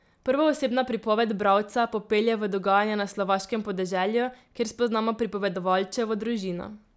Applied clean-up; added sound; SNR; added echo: none; none; none; none.